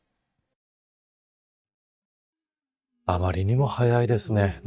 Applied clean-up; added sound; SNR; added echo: neural mask model DeepFilterNet 3.